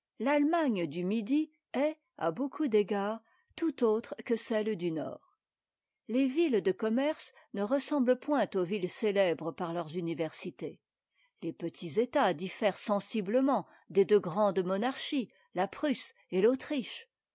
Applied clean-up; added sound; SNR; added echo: none; none; none; none.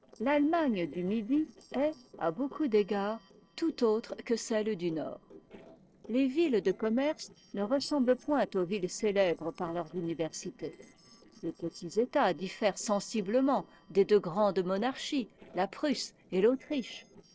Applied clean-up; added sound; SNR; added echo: neural separator model SepFormer DNS4.